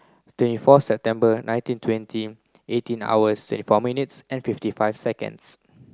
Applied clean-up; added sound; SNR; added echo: none; none; none; none.